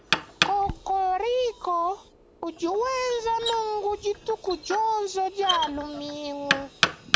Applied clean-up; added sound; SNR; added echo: none; Knock; 4 dB; none.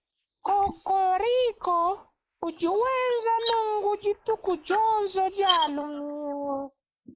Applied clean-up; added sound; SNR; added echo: neural mask model Resemble Enhance denoiser.